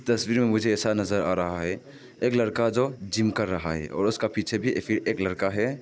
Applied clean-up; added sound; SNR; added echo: none; none; none; none.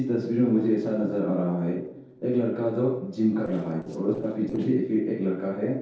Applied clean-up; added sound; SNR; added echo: neural separator model SepFormer DNS4.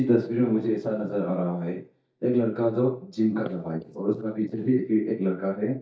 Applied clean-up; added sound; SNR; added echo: neural mask model DeepFilterNet 3.